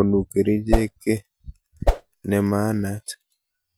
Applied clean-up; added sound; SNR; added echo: none; Whoosh, swoosh, swish; -1 dB; none.